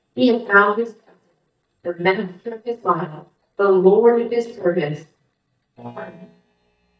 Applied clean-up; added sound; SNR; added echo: neural mask model DeepFilterNet 3.